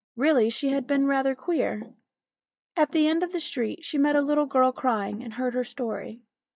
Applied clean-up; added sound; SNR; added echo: neural mask model DeepFilterNet 3.